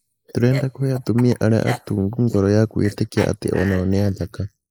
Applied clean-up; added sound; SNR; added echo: neural mask model Resemble Enhance denoiser.